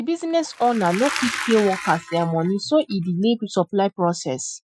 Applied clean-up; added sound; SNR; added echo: classical method Wiener filter.